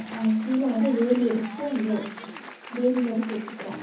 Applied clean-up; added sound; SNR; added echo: none; Applause; 15 dB; reverberation time 0.6 s.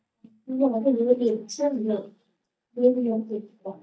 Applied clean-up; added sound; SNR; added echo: neural mask model DeepFilterNet 3.